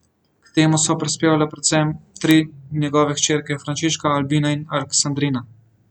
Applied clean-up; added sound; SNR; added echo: none; none; none; none.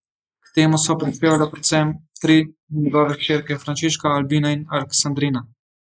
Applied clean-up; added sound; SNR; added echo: neural mask model Resemble Enhance denoiser.